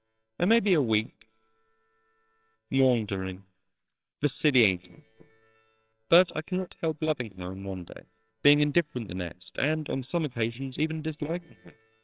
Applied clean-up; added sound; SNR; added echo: neural separator model SepFormer WHAMR!.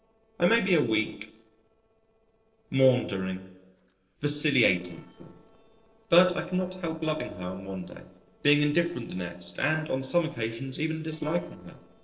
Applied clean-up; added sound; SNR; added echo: neural separator model SepFormer DNS4.